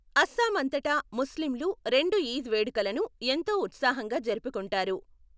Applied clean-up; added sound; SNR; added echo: none; none; none; none.